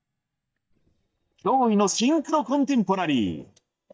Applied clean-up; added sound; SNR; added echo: neural mask model DeepFilterNet 3.